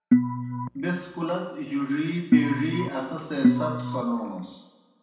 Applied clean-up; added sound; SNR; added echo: none; Organ; -4 dB; reverberation time 0.9 s.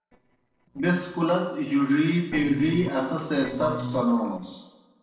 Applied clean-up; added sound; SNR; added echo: neural separator model SepFormer DNS4.